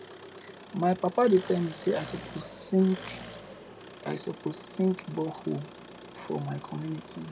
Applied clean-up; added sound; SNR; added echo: none; Engine; 15 dB; none.